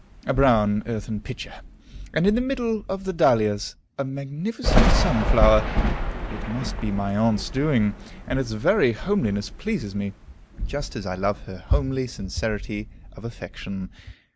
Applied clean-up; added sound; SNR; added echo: none; Thunder; 3 dB; none.